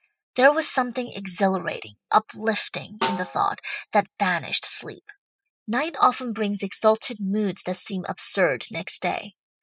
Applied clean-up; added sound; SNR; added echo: classical method spectral subtraction.